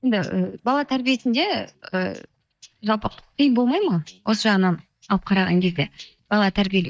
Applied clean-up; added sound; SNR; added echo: neural mask model DeepFilterNet 3.